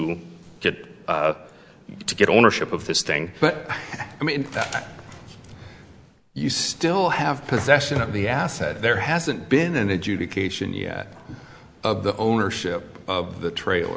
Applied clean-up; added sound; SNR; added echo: none; none; none; none.